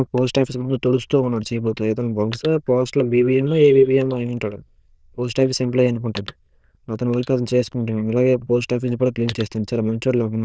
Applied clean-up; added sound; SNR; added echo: neural diffusion model UNIVERSE++.